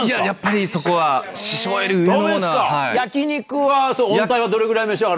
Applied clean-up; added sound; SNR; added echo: none; none; none; none.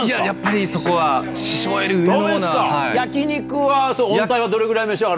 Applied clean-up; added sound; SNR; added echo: none; Bowed string instrument; 11 dB; none.